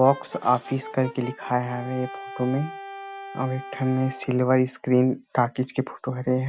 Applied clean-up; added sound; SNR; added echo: none; Brass instrument; 15 dB; none.